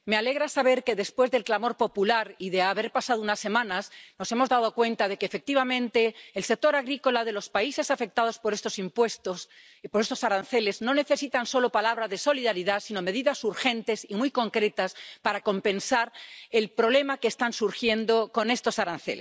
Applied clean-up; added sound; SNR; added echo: none; none; none; none.